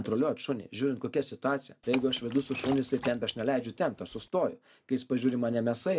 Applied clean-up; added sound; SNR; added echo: none; Liquid; 13 dB; none.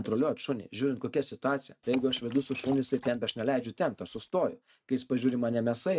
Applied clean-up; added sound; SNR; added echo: neural mask model RNNoise.